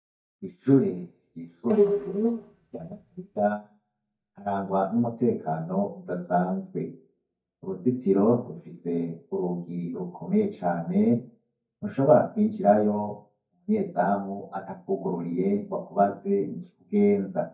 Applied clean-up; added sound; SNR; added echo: neural mask model DeepFilterNet 3.